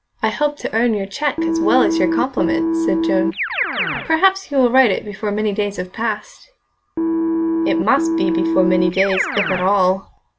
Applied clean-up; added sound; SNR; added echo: none; Keyboard (musical); 2 dB; none.